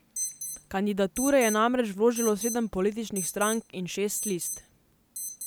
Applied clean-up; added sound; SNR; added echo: none; Alarm; 10 dB; none.